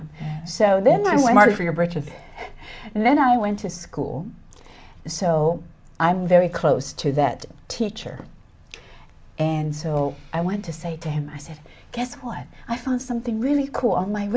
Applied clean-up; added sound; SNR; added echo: none; none; none; none.